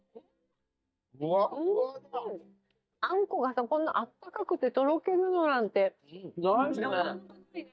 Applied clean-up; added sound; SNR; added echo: neural mask model DeepFilterNet 3.